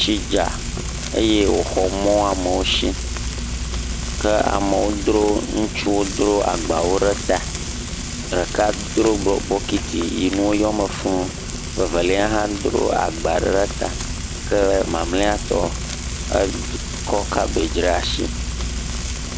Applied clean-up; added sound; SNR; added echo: none; Frying (food); 5 dB; none.